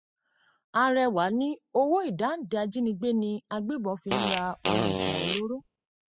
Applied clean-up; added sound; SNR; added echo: classical method spectral subtraction.